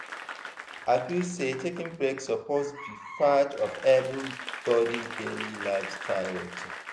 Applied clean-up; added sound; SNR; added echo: none; Applause / Crowd; 12 dB; none.